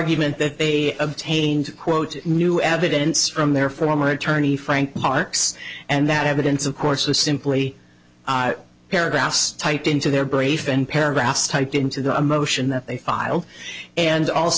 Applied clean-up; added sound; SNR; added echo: none; none; none; none.